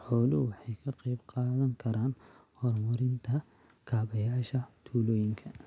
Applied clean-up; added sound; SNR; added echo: none; none; none; none.